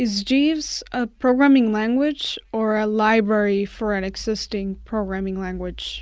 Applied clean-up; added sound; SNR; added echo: none; none; none; none.